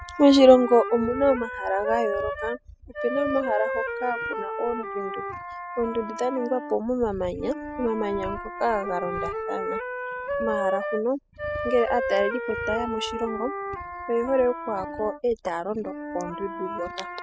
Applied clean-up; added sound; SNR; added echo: classical method spectral subtraction.